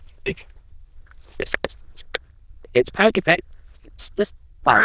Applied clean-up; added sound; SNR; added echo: neural diffusion model UNIVERSE++.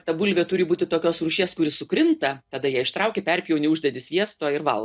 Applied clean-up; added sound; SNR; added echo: none; none; none; none.